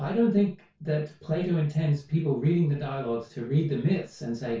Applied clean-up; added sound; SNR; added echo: none; none; none; reverberation time 0.2 s.